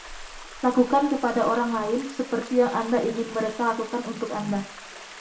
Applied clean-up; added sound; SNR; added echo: none; Stream; 16 dB; reverberation time 0.6 s.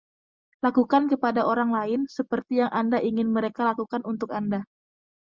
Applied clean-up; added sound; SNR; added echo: none; none; none; none.